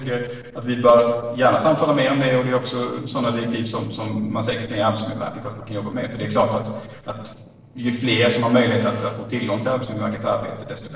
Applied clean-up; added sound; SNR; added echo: neural separator model SepFormer DNS4.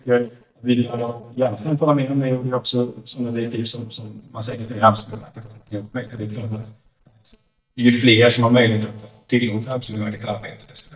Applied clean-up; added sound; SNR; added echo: neural mask model DeepFilterNet 3.